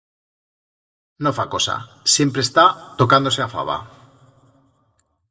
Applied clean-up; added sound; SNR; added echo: none; none; none; reverberation time 0.6 s.